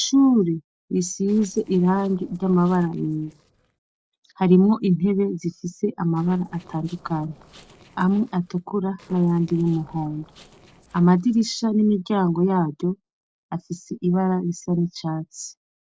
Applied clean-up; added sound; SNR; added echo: neural separator model SepFormer DNS4.